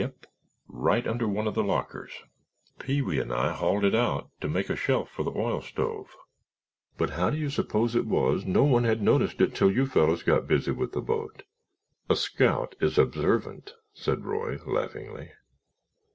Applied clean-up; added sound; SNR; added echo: none; none; none; none.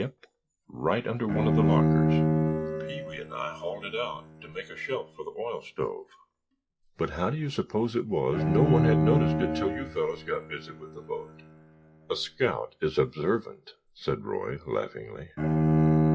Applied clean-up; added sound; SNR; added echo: classical method log-MMSE.